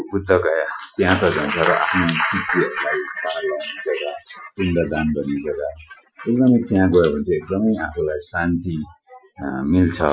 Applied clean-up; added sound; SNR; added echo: classical method Wiener filter.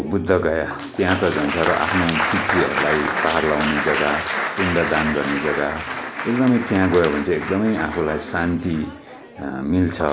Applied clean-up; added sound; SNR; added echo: none; Applause; 5 dB; none.